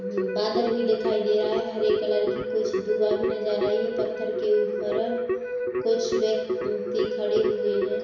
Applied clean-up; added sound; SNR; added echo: none; Keyboard (musical); 2 dB; reverberation time 0.9 s.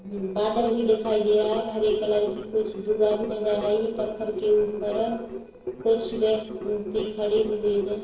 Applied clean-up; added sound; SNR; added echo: neural separator model SepFormer DNS4.